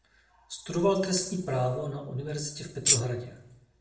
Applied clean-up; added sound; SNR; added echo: none; Tambourine; -4 dB; reverberation time 0.7 s.